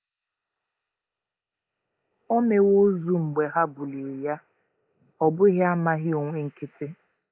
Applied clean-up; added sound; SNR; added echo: neural mask model Resemble Enhance denoiser.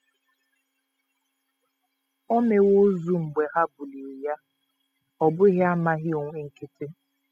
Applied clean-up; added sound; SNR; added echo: classical method spectral subtraction.